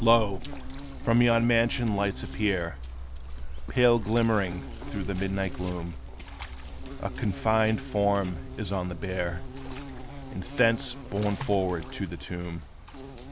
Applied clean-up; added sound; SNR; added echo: none; Insect; 8 dB; none.